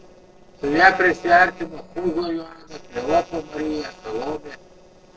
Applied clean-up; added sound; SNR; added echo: neural separator model SepFormer DNS4.